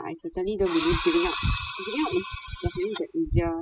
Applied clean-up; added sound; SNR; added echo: classical method spectral subtraction.